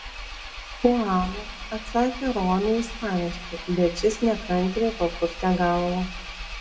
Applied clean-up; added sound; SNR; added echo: none; Engine; 11 dB; reverberation time 0.6 s.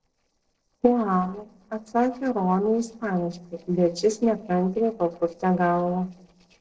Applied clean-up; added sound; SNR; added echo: neural separator model SepFormer DNS4.